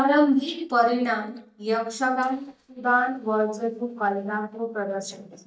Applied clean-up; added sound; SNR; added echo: neural mask model DeepFilterNet 3.